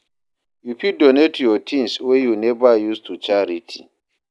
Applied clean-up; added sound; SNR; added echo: none; none; none; none.